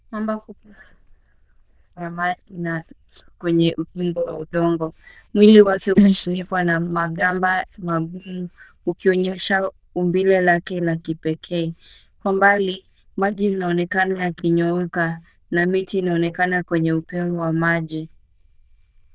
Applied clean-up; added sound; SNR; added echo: neural diffusion model UNIVERSE++.